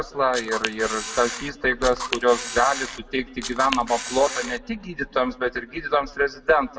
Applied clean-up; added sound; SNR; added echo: none; Camera; 8 dB; reverberation time 1.0 s.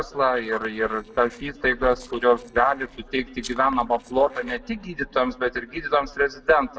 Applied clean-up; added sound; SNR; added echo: neural separator model SepFormer DNS4.